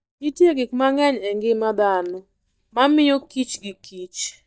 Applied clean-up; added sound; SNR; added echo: neural mask model DeepFilterNet 3.